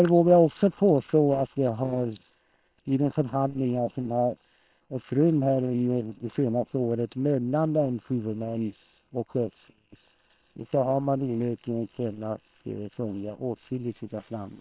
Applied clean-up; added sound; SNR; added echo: neural separator model SepFormer WHAM!.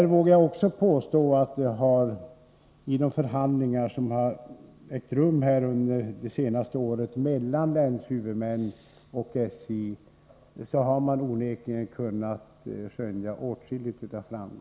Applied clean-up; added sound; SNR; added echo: none; none; none; none.